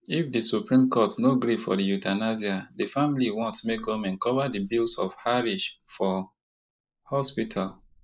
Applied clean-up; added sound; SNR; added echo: neural mask model Resemble Enhance denoiser.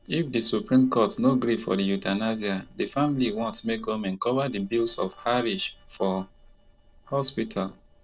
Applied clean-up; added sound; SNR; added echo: neural separator model SepFormer DNS4.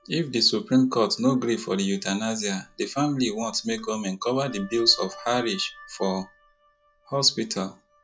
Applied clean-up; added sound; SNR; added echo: classical method log-MMSE.